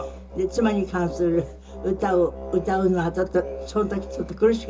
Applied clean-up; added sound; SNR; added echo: none; Musical instrument; 11 dB; reverberation time 0.2 s.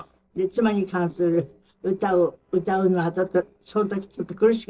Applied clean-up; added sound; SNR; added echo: neural separator model SepFormer DNS4.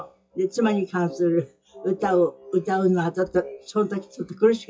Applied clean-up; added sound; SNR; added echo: classical method WPE with log-MMSE.